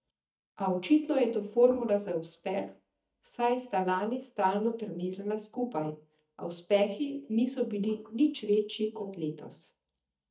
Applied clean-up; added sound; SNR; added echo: neural mask model DeepFilterNet 3.